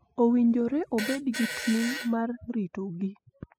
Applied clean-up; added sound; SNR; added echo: classical method spectral subtraction.